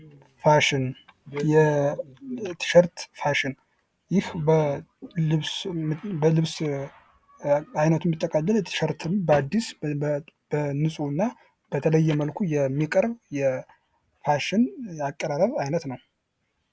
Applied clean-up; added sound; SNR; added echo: none; none; none; none.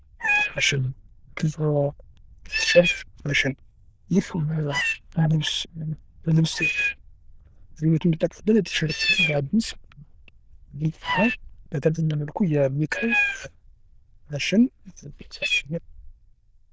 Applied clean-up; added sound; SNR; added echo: neural diffusion model UNIVERSE++.